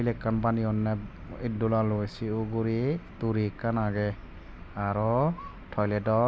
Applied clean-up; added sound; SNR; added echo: none; none; none; none.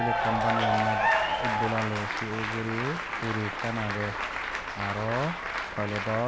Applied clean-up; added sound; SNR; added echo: none; Applause / Cheering; -3 dB; none.